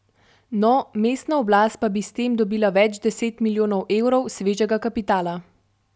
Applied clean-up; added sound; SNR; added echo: none; none; none; none.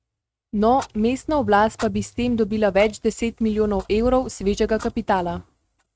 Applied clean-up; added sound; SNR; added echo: neural mask model RNNoise.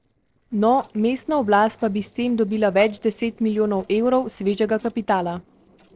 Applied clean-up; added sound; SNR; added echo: neural separator model SepFormer DNS4.